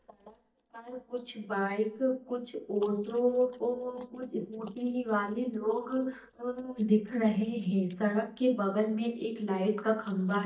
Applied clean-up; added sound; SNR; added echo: neural mask model DeepFilterNet 3.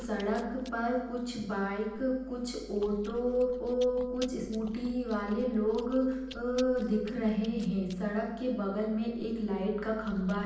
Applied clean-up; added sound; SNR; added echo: none; Chewing, mastication; 18 dB; reverberation time 0.9 s.